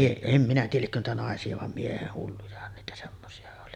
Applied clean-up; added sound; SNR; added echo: none; none; none; none.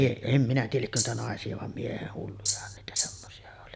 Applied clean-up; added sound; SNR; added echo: none; Rattle (instrument); -3 dB; none.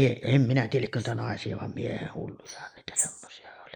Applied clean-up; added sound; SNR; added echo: neural mask model Resemble Enhance denoiser.